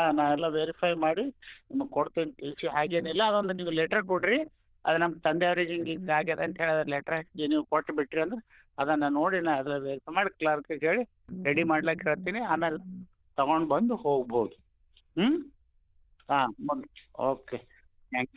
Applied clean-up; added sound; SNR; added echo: neural diffusion model UNIVERSE++.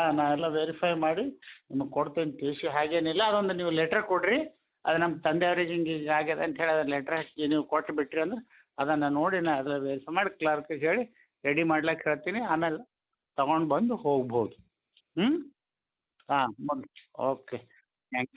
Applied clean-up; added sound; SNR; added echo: none; none; none; none.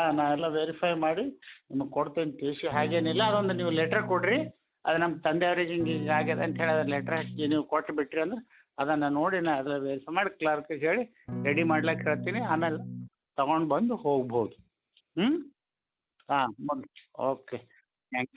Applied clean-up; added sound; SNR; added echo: none; Electric guitar / Strum; 7 dB; none.